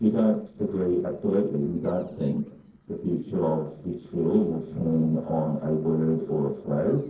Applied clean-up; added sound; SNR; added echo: neural separator model SepFormer DNS4.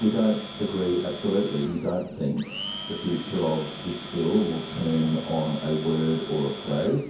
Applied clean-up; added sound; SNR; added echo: none; Domestic sounds, home sounds; 12 dB; reverberation time 0.6 s.